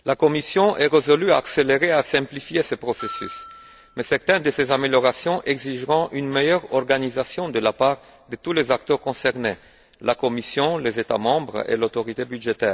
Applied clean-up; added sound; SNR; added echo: none; Bell; 15 dB; none.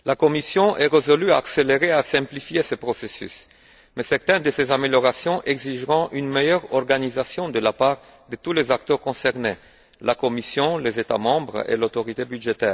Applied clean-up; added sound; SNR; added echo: none; none; none; none.